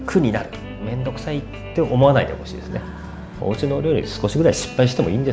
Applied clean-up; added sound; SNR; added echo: none; none; none; none.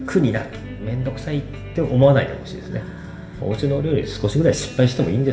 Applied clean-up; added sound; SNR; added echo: none; none; none; reverberation time 0.7 s.